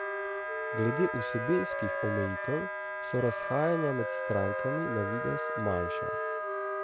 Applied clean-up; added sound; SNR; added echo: none; Wind instrument, woodwind instrument + Wind instrument, woodwind instrument; 1 dB; none.